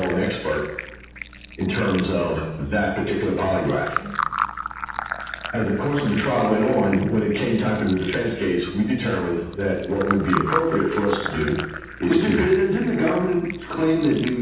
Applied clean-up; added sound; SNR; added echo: none; Fill (with liquid); 10 dB; reverberation time 0.8 s.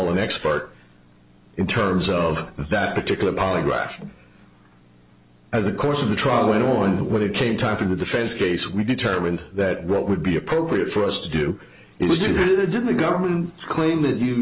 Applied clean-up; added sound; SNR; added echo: none; none; none; none.